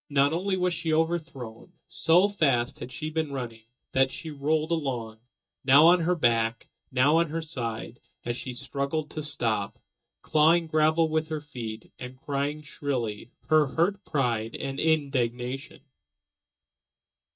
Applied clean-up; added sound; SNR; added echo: neural mask model DeepFilterNet 3.